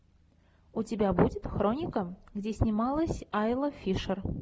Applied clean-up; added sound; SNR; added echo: none; none; none; none.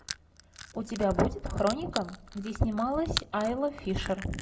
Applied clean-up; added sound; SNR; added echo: none; Crushing; 12 dB; reverberation time 0.3 s.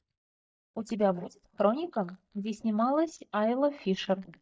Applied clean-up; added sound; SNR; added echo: neural mask model DeepFilterNet 3.